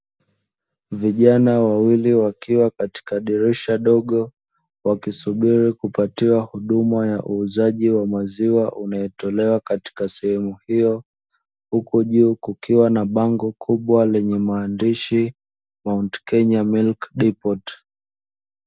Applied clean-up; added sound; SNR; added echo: none; none; none; none.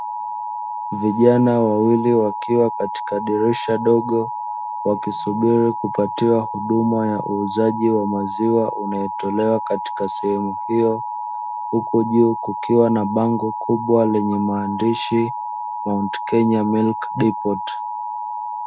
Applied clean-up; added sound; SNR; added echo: none; Alarm; 7 dB; none.